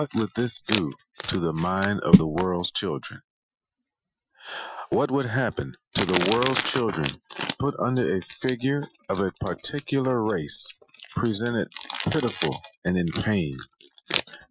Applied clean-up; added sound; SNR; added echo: classical method Wiener filter.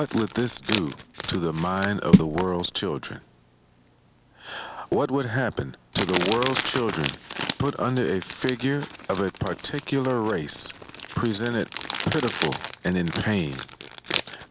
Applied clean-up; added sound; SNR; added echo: none; Crumpling, crinkling; 4 dB; none.